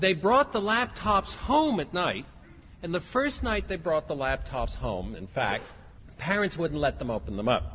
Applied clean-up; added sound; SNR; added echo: none; none; none; none.